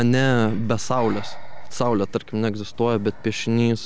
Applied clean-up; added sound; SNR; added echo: none; Breathing; 7 dB; none.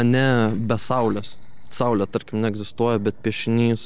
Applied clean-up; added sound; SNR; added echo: neural separator model SepFormer DNS4.